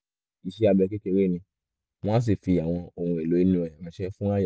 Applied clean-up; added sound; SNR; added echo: none; none; none; none.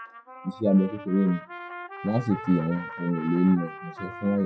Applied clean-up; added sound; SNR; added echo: classical method WPE with log-MMSE.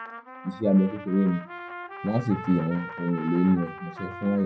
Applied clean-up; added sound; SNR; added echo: none; Trumpet; 13 dB; reverberation time 0.2 s.